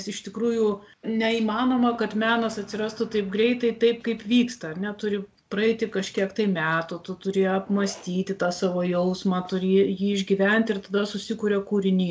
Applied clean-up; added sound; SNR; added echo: none; none; none; none.